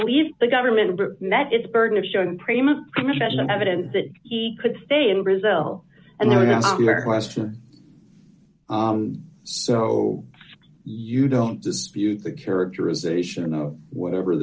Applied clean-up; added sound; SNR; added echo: none; none; none; none.